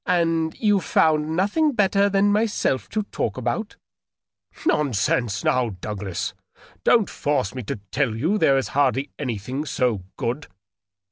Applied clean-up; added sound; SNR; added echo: none; none; none; none.